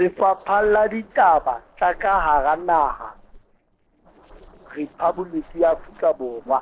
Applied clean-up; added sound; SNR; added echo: neural separator model SepFormer DNS4.